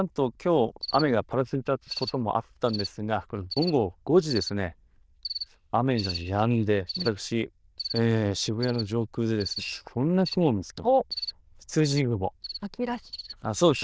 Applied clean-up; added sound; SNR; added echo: neural diffusion model UNIVERSE++.